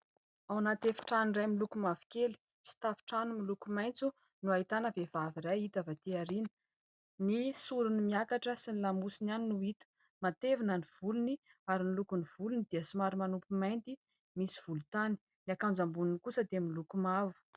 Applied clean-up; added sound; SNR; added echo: none; none; none; none.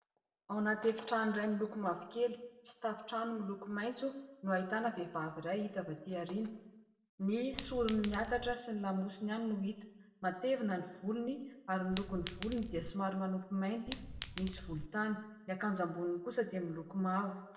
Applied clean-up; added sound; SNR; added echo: none; Chink, clink; -2 dB; reverberation time 0.8 s.